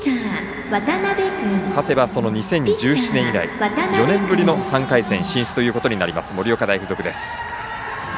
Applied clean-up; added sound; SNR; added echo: none; none; none; none.